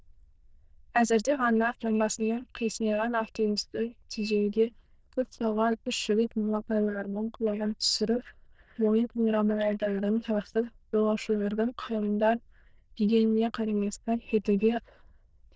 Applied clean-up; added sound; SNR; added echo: neural diffusion model UNIVERSE++.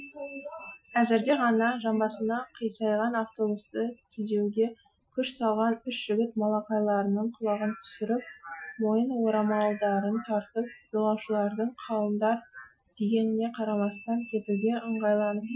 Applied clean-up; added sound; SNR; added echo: classical method Wiener filter.